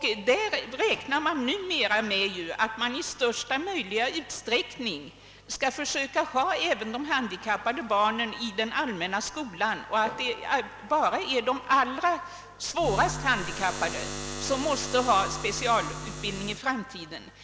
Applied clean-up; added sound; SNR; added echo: none; Buzz; 8 dB; none.